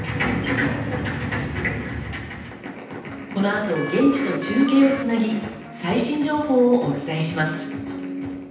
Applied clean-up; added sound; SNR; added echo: none; Telephone; 10 dB; reverberation time 0.9 s.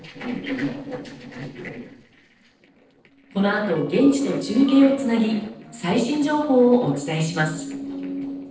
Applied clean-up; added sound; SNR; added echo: neural separator model SepFormer DNS4.